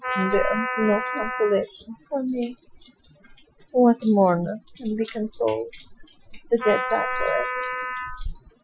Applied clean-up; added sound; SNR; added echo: classical method Wiener filter.